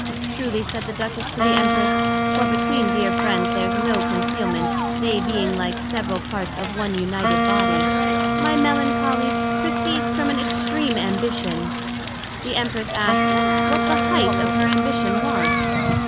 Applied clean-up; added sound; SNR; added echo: none; Wind instrument, woodwind instrument + Crackle; -5 dB; none.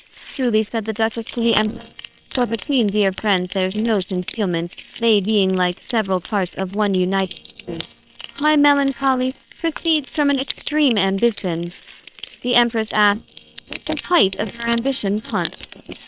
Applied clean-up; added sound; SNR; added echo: neural separator model SepFormer WHAM!.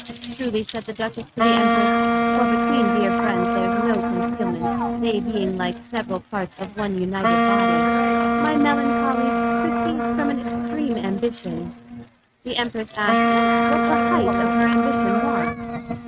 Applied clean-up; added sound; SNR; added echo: neural mask model RNNoise.